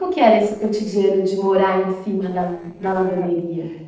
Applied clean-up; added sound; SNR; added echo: neural separator model SepFormer DNS4.